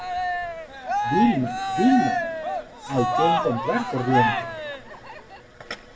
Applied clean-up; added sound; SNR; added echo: none; Cheering; 0 dB; reverberation time 1.1 s.